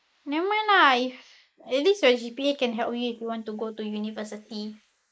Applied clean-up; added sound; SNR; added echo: neural mask model Resemble Enhance denoiser.